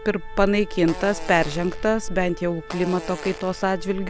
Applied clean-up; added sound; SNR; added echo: none; Fart + Organ; 15 dB; none.